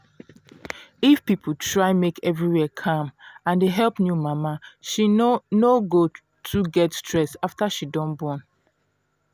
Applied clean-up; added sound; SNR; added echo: none; none; none; none.